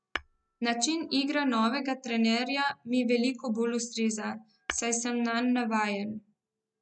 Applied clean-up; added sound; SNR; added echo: none; Tap / Hammer; 14 dB; none.